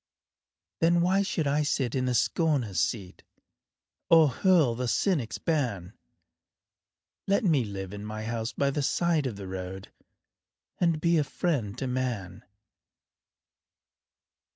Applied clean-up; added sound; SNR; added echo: none; none; none; none.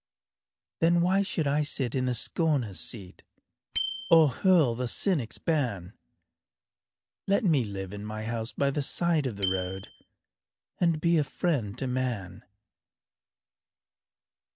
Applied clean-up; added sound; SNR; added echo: none; Bicycle bell; 17 dB; none.